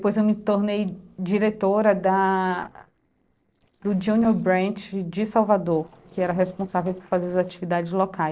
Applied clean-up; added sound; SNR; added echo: neural separator model SepFormer DNS4.